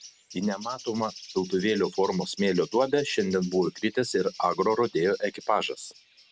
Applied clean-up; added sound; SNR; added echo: none; Bird; 19 dB; none.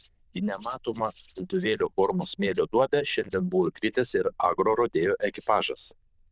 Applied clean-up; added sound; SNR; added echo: neural diffusion model UNIVERSE++.